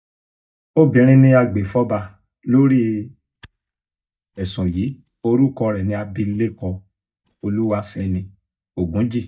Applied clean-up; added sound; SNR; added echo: neural mask model DeepFilterNet 3.